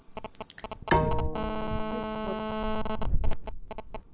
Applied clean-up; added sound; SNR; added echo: none; Bowed string instrument + Telephone; 3 dB; none.